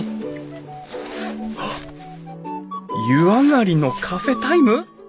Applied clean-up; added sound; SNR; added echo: none; Zipper (clothing); 17 dB; none.